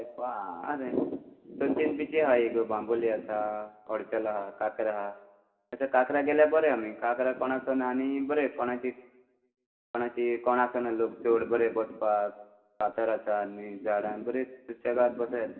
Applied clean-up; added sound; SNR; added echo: none; none; none; reverberation time 0.9 s.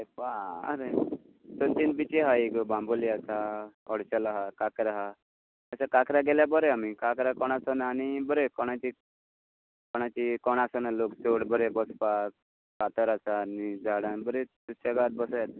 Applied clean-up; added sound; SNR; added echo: none; none; none; none.